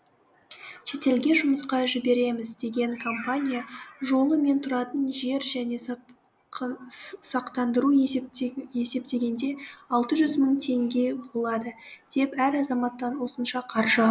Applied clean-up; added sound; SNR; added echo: none; none; none; none.